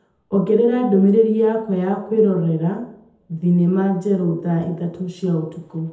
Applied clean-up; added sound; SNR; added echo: none; none; none; reverberation time 0.7 s.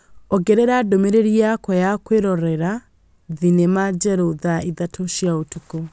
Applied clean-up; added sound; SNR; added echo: none; none; none; none.